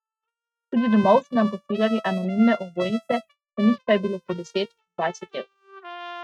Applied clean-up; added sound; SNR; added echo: neural mask model RNNoise.